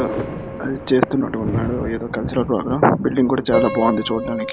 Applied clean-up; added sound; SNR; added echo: none; Piano + Thunder; 6 dB; none.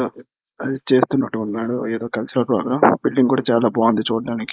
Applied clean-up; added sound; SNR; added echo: neural mask model Resemble Enhance denoiser.